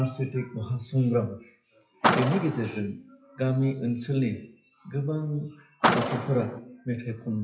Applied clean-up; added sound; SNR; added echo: classical method WPE with log-MMSE.